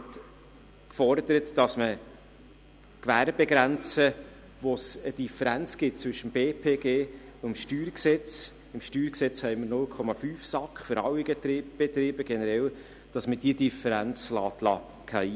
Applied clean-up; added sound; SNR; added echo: none; none; none; none.